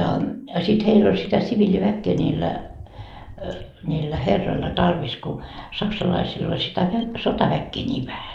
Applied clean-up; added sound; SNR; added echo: neural mask model Resemble Enhance denoiser.